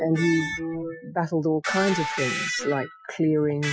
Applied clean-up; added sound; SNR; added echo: classical method Wiener filter.